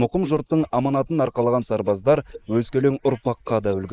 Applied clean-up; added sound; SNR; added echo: neural mask model Resemble Enhance denoiser.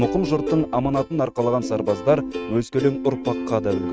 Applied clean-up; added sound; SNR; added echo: neural mask model RNNoise.